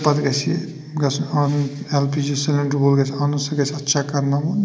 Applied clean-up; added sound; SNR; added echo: none; none; none; none.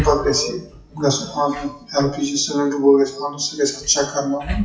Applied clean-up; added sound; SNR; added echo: classical method WPE with log-MMSE.